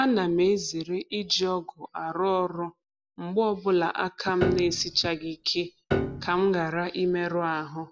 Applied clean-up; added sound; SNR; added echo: none; Piano; 6 dB; none.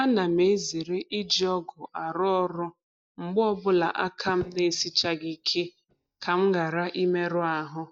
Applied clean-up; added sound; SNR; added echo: neural mask model DeepFilterNet 3.